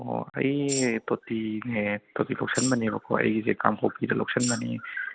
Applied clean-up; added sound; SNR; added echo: none; Tambourine; 7 dB; none.